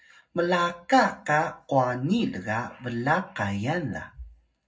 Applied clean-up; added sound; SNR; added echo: none; none; none; reverberation time 0.3 s.